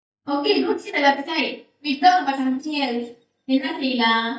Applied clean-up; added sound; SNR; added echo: neural mask model DeepFilterNet 3.